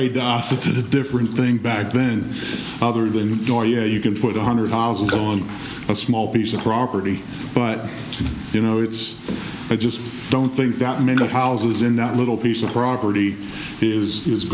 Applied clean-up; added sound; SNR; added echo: none; Raindrop; 18 dB; none.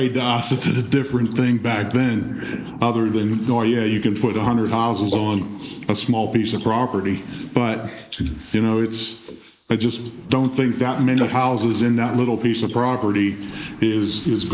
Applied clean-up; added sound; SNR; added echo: neural mask model Resemble Enhance denoiser.